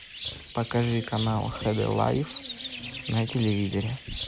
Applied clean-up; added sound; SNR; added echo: none; Bird; 11 dB; none.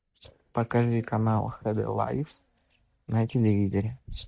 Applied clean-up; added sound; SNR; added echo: neural mask model DeepFilterNet 3.